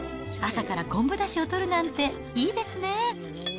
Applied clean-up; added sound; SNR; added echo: none; Cutlery, silverware; 16 dB; none.